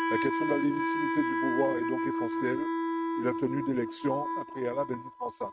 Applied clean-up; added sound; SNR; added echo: neural mask model RNNoise.